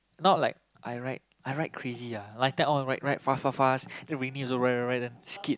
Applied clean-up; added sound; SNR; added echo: none; none; none; none.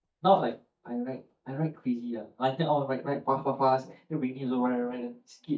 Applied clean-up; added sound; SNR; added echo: neural mask model DeepFilterNet 3.